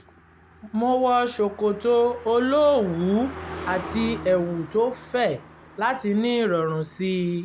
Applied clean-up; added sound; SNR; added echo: none; Car passing by; 16 dB; none.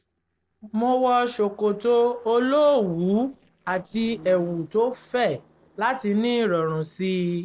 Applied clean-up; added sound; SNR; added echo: neural separator model SepFormer DNS4.